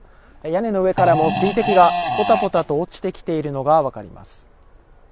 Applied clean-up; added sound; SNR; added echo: none; Fart; 2 dB; none.